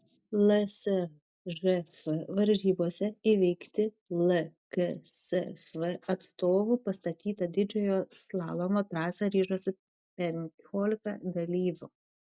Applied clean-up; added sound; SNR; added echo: none; none; none; none.